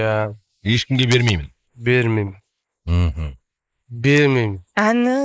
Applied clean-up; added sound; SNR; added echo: neural mask model Resemble Enhance denoiser.